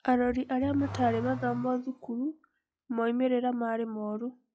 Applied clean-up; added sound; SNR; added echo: classical method log-MMSE.